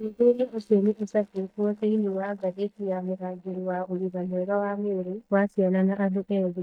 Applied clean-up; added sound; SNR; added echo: neural mask model DeepFilterNet 3.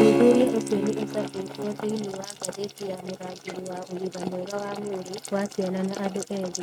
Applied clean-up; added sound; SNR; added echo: neural mask model RNNoise.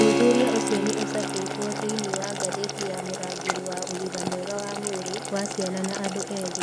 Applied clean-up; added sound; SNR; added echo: none; Boiling + Keyboard (musical); 0 dB; none.